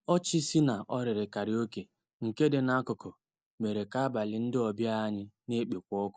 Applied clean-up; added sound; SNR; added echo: none; none; none; none.